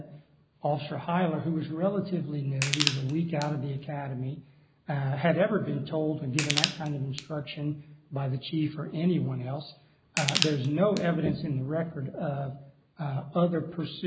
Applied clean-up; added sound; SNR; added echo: none; Crushing; 4 dB; none.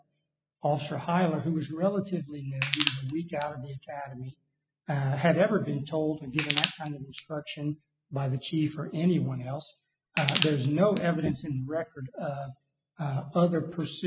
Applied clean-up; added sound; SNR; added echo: classical method spectral subtraction.